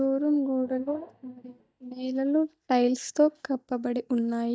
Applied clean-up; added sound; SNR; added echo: neural mask model DeepFilterNet 3.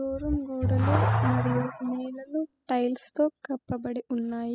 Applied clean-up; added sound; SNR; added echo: classical method spectral subtraction.